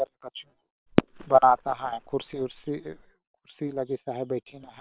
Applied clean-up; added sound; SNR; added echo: neural separator model SepFormer WHAM!.